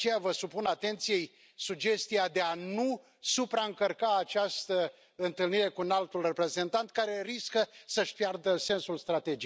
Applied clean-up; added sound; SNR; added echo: none; none; none; none.